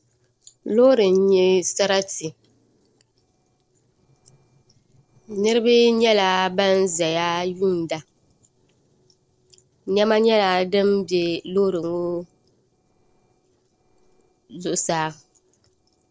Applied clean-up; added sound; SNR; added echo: neural separator model SepFormer DNS4.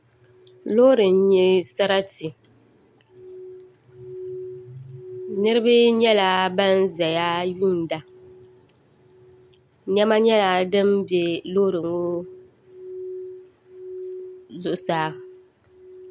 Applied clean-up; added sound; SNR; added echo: none; Glass; 19 dB; none.